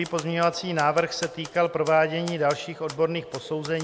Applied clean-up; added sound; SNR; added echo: none; Typewriter; 18 dB; none.